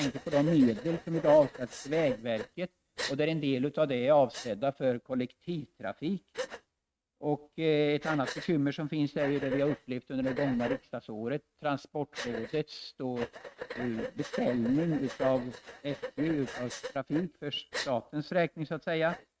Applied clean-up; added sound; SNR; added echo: neural mask model RNNoise.